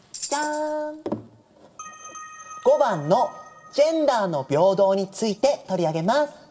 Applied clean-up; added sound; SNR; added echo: none; Tambourine; 15 dB; reverberation time 2.0 s.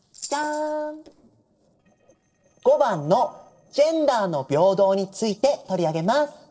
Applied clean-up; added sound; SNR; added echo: neural separator model SepFormer DNS4.